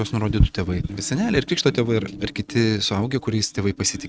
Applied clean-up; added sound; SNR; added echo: neural mask model RNNoise.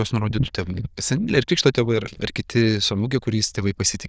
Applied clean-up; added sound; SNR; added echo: neural diffusion model UNIVERSE++.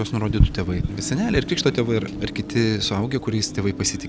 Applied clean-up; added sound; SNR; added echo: none; Car passing by / Traffic noise, roadway noise / Engine + Microwave oven; 11 dB; none.